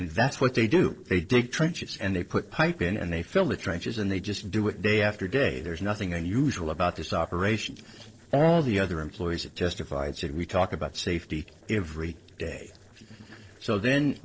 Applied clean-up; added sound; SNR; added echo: neural separator model SepFormer DNS4.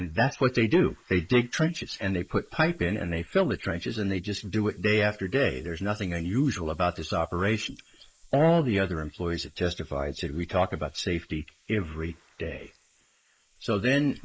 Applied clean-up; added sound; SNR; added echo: neural mask model Resemble Enhance denoiser.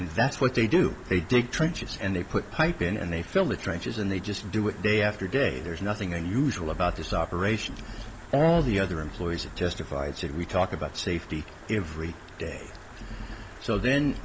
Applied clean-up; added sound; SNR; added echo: none; Stream; 18 dB; none.